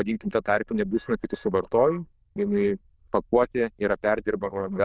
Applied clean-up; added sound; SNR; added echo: neural diffusion model UNIVERSE++.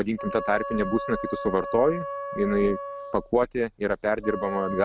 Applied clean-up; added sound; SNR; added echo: none; Wind instrument, woodwind instrument; 9 dB; none.